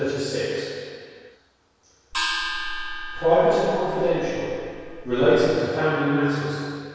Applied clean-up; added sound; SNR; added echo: none; Gong; 7 dB; reverberation time 2.2 s.